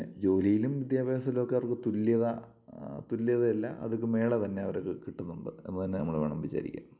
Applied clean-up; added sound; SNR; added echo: none; none; none; none.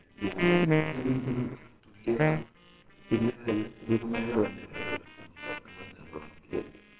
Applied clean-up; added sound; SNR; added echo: neural separator model SepFormer WHAMR!.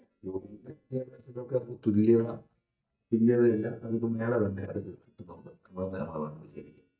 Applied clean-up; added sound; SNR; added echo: neural mask model DeepFilterNet 3.